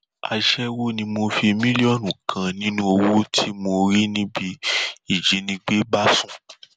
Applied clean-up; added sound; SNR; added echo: none; none; none; none.